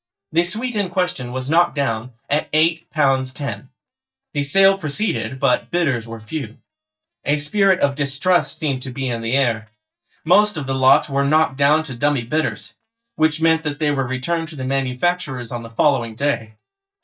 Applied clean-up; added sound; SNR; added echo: neural mask model DeepFilterNet 3.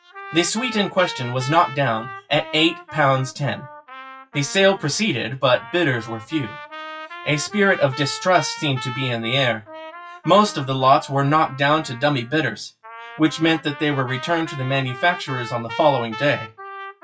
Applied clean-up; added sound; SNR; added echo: classical method WPE with log-MMSE.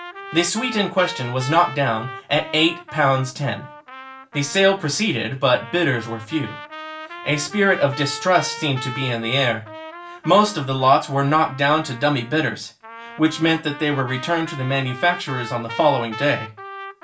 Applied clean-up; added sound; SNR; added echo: none; Trumpet; 14 dB; reverberation time 0.2 s.